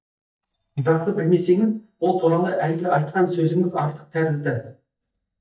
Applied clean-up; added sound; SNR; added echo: neural mask model DeepFilterNet 3.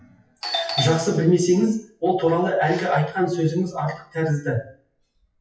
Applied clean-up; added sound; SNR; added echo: classical method WPE with log-MMSE.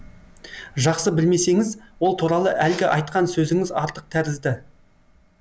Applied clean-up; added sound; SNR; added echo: none; none; none; none.